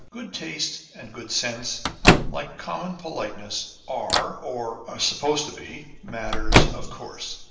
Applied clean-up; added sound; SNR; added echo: none; Microwave oven; -5 dB; reverberation time 0.9 s.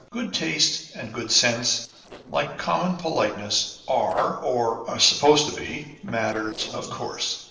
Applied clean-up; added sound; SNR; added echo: neural separator model SepFormer DNS4.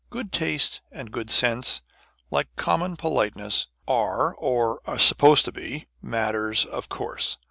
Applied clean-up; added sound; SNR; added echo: none; none; none; none.